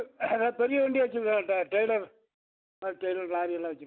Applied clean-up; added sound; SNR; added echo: none; none; none; none.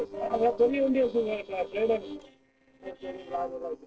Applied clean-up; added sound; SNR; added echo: neural separator model SepFormer DNS4.